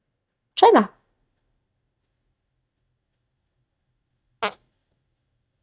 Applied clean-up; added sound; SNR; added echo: neural mask model DeepFilterNet 3.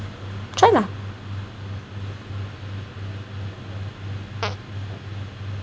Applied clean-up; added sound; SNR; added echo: none; Fart; 11 dB; none.